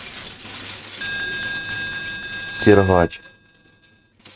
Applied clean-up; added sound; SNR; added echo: neural mask model RNNoise.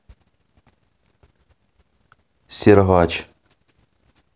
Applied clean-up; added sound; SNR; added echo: none; none; none; none.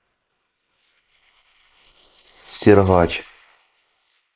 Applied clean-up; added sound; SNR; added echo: neural mask model Resemble Enhance denoiser.